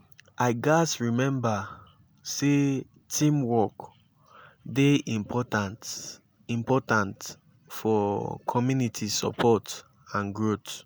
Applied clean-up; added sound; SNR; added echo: none; none; none; none.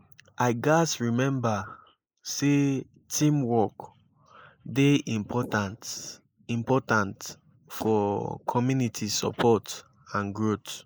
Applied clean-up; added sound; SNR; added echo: neural mask model Resemble Enhance denoiser.